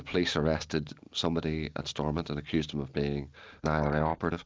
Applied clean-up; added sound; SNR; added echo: neural mask model Resemble Enhance denoiser.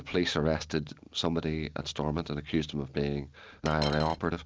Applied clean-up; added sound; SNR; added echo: none; Coin (dropping); 7 dB; none.